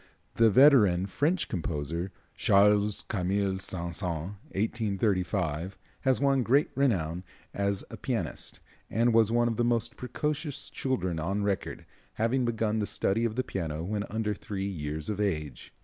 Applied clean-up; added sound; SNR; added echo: none; none; none; none.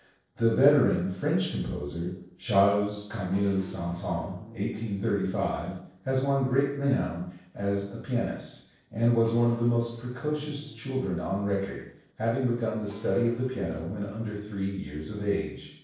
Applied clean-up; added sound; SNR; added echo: neural separator model SepFormer DNS4.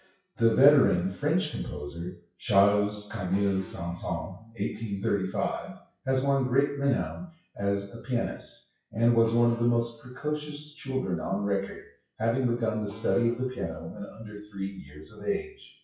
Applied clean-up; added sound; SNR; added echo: classical method WPE with log-MMSE.